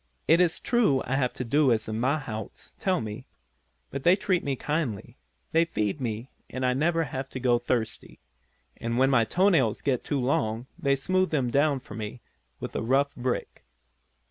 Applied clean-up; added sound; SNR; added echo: none; none; none; none.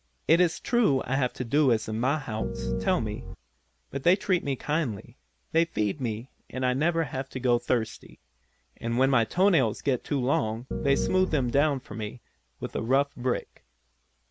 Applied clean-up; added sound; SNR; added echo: none; Piano; 3 dB; none.